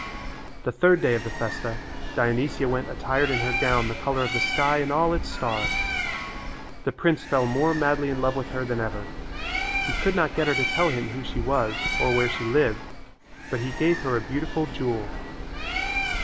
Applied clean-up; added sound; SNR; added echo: none; Bird; 4 dB; none.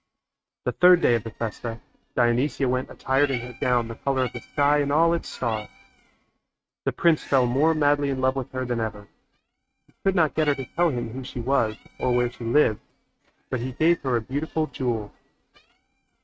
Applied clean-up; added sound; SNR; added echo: neural mask model RNNoise.